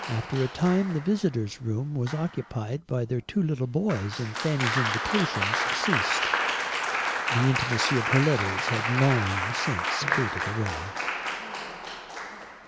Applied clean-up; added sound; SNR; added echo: none; Applause; 2 dB; none.